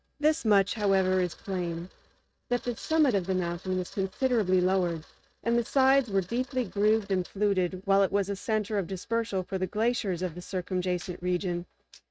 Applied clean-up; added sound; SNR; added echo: neural mask model RNNoise.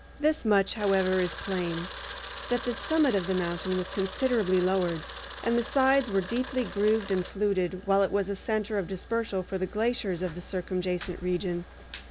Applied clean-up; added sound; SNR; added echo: none; Camera; 10 dB; none.